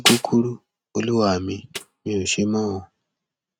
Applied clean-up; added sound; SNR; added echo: neural mask model RNNoise.